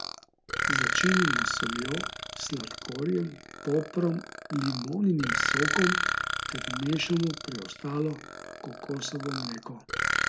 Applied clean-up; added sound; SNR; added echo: none; Burping, eructation; 1 dB; none.